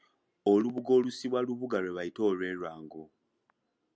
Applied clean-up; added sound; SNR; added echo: none; none; none; none.